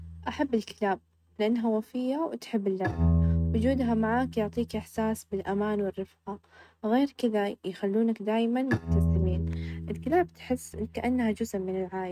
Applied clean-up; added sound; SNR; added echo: neural mask model RNNoise.